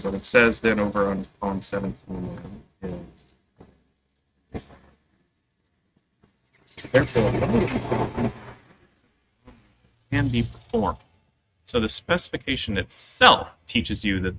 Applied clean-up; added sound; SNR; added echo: neural mask model RNNoise.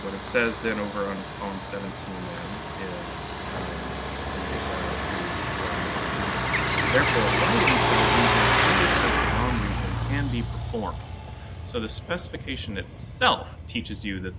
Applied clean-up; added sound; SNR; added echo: none; Bird + Truck; -4 dB; none.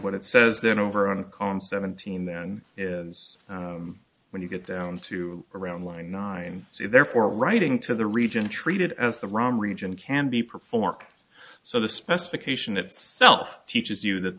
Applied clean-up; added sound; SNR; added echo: none; none; none; none.